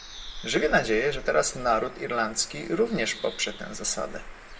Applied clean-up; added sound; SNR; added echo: none; Bird; 13 dB; reverberation time 1.2 s.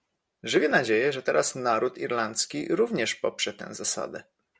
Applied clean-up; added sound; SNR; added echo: none; none; none; none.